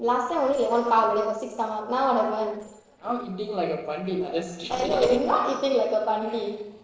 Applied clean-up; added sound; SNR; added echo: neural separator model SepFormer DNS4.